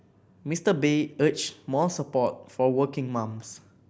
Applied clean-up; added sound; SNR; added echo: none; none; none; none.